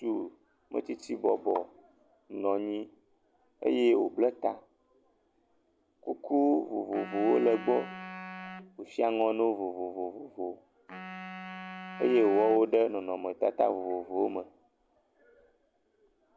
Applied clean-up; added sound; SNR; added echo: none; Wind instrument, woodwind instrument; 14 dB; none.